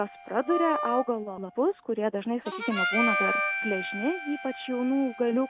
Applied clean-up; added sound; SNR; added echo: none; Harmonica + Wind instrument, woodwind instrument; 4 dB; none.